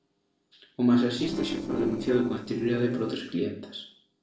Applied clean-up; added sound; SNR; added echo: neural separator model SepFormer DNS4.